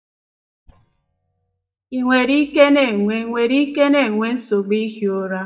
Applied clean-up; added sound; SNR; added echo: neural mask model DeepFilterNet 3.